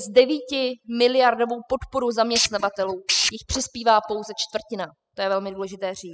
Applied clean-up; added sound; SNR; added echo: classical method spectral subtraction.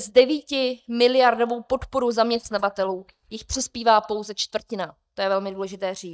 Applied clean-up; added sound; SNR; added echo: neural mask model DeepFilterNet 3.